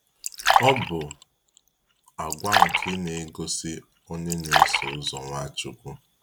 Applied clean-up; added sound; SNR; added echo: none; Fill (with liquid); -4 dB; none.